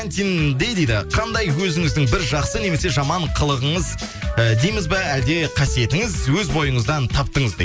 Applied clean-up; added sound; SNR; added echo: none; Wind instrument, woodwind instrument + Snare drum; 16 dB; none.